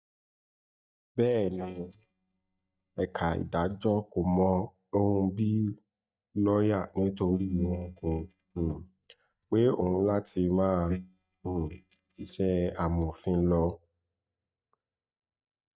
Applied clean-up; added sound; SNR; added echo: neural mask model DeepFilterNet 3.